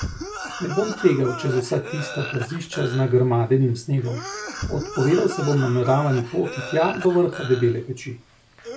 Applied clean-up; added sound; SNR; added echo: none; Cough; 12 dB; none.